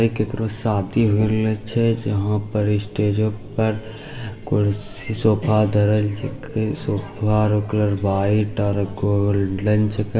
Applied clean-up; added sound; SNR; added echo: none; none; none; reverberation time 2.9 s.